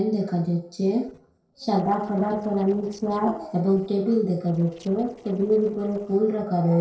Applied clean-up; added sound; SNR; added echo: neural separator model SepFormer DNS4.